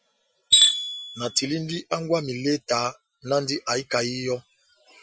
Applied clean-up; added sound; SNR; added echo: classical method Wiener filter.